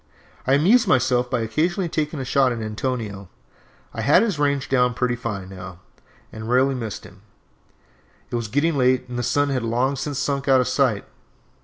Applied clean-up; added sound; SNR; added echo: none; none; none; none.